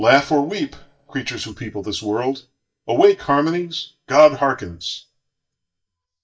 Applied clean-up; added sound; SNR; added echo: neural mask model DeepFilterNet 3.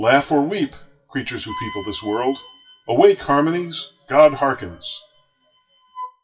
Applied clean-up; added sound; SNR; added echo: classical method WPE with log-MMSE.